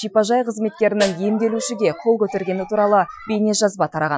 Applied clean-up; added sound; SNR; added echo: classical method Wiener filter.